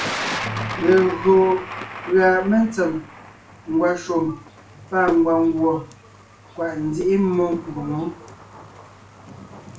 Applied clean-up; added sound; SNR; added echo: none; Thunder; 13 dB; reverberation time 0.3 s.